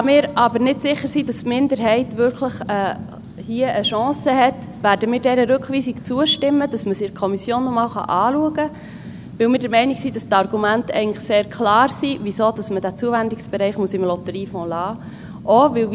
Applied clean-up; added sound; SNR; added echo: none; Fire; 15 dB; none.